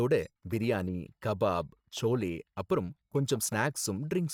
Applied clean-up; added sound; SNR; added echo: neural mask model DeepFilterNet 3.